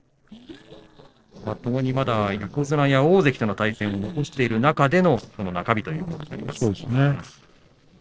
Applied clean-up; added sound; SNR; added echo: neural separator model SepFormer DNS4.